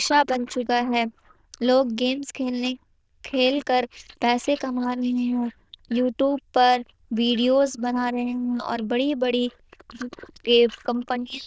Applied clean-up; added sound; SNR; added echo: neural diffusion model UNIVERSE++.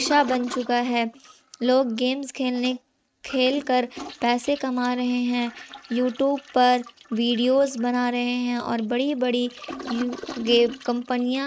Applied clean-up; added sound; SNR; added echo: neural mask model RNNoise.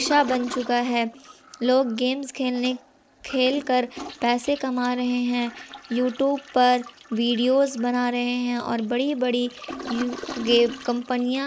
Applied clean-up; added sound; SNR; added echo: none; Toilet flush; 16 dB; none.